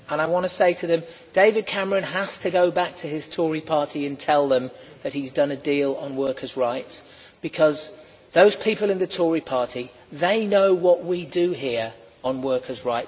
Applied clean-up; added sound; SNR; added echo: none; none; none; none.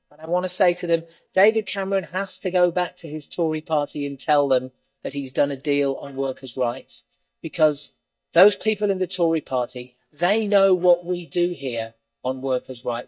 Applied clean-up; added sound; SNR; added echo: neural mask model DeepFilterNet 3.